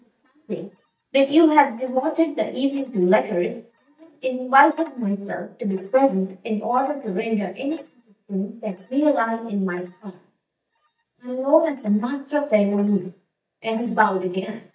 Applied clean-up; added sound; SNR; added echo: neural mask model DeepFilterNet 3.